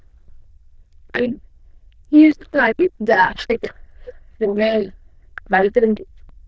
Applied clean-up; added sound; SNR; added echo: neural diffusion model UNIVERSE++.